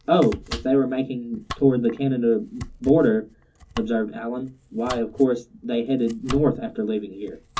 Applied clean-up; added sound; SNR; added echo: none; Domestic sounds, home sounds; 15 dB; reverberation time 0.3 s.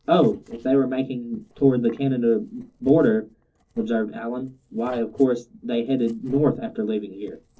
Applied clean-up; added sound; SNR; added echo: neural separator model SepFormer DNS4.